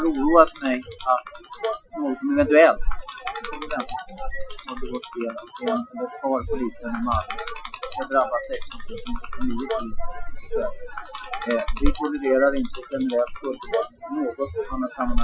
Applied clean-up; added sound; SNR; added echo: classical method Wiener filter.